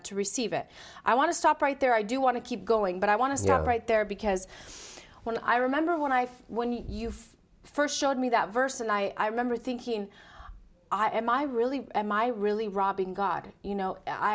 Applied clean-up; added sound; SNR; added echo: none; none; none; none.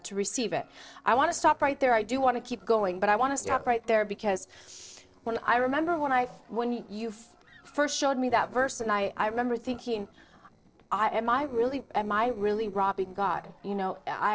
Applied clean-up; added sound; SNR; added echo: neural separator model SepFormer DNS4.